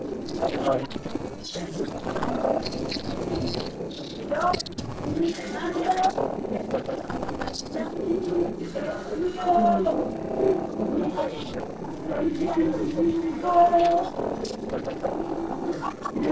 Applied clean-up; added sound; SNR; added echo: neural separator model SepFormer DNS4.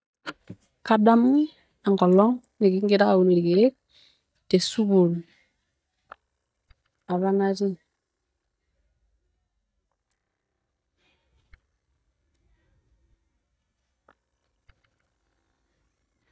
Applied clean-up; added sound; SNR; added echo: neural mask model DeepFilterNet 3.